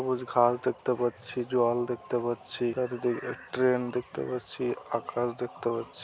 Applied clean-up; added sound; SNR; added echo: none; none; none; none.